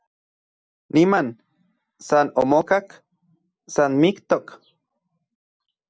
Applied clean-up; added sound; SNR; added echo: none; none; none; none.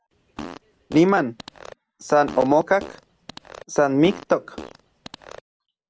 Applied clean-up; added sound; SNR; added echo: none; Fart; 17 dB; none.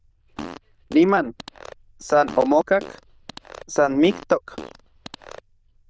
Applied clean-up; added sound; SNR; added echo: neural diffusion model UNIVERSE++.